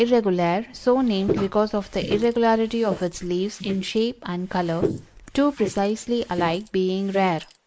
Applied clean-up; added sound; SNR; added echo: neural mask model Resemble Enhance denoiser.